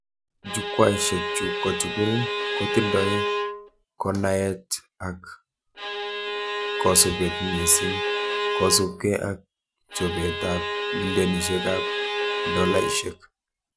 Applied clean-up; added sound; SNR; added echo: none; Bowed string instrument; 2 dB; none.